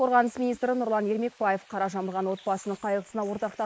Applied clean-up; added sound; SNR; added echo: neural mask model Resemble Enhance denoiser.